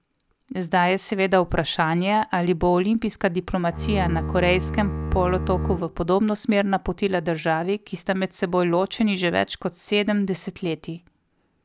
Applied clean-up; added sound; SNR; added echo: none; Bowed string instrument; 4 dB; none.